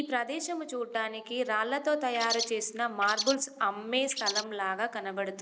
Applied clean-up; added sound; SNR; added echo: none; Bird; 3 dB; none.